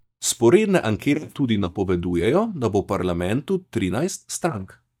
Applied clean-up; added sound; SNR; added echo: neural mask model DeepFilterNet 3.